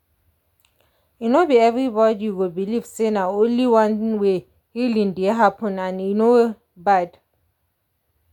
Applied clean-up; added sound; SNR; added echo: none; none; none; none.